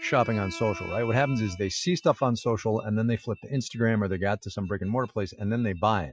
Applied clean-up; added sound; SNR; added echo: classical method Wiener filter.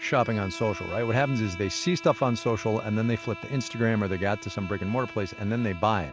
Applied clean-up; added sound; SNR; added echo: none; Bowed string instrument; 14 dB; none.